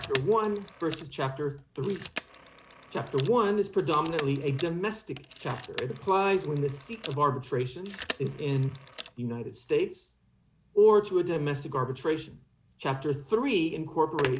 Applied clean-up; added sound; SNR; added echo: none; Telephone; 12 dB; none.